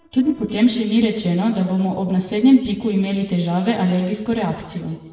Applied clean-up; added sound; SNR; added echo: neural separator model SepFormer DNS4.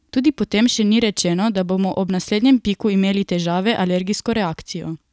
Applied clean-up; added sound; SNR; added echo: none; none; none; none.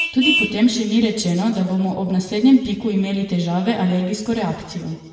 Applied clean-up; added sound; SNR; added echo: none; Vehicle horn, car horn, honking; 11 dB; reverberation time 1.3 s.